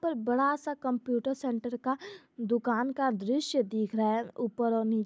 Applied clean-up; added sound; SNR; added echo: none; none; none; none.